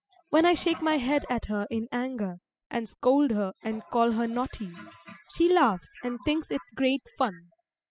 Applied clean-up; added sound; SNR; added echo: classical method spectral subtraction.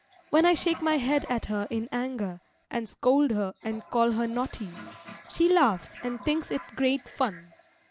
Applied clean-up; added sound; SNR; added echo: none; Toilet flush; 20 dB; none.